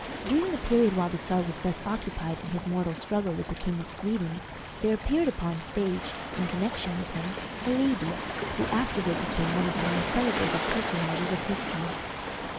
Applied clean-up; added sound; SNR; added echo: none; Waves, surf; 4 dB; none.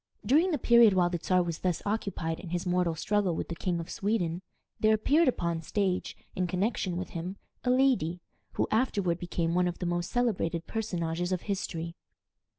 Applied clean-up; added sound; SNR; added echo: none; none; none; none.